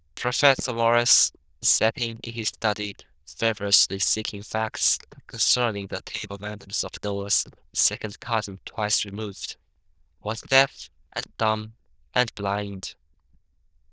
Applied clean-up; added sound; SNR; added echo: neural diffusion model UNIVERSE++.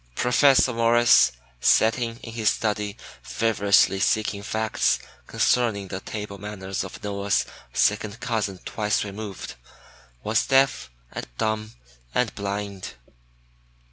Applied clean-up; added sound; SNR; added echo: none; none; none; none.